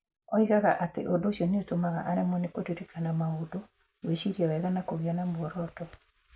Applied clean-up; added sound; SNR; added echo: none; none; none; none.